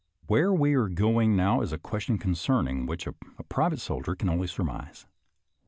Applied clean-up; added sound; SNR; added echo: none; none; none; none.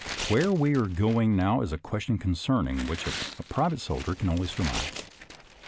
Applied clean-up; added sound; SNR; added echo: none; Tearing; 12 dB; none.